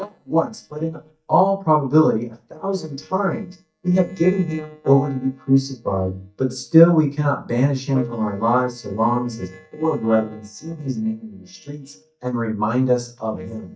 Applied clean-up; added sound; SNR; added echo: neural mask model DeepFilterNet 3.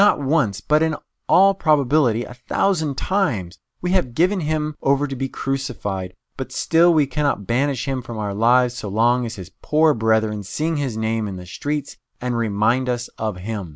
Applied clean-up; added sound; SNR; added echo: none; none; none; none.